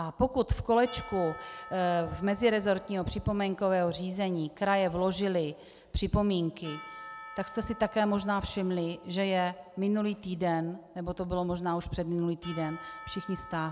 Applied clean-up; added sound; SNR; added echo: none; Church bell / Percussion; 19 dB; none.